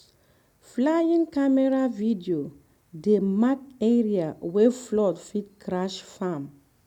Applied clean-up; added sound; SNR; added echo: none; none; none; none.